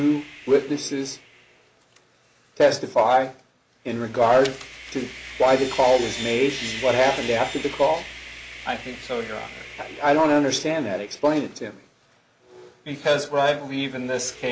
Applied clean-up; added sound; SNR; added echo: none; Sawing; 15 dB; none.